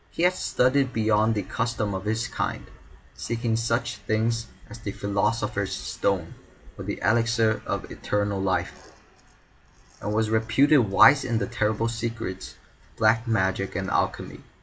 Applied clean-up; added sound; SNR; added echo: none; none; none; none.